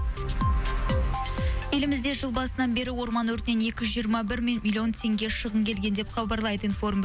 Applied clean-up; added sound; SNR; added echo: none; none; none; none.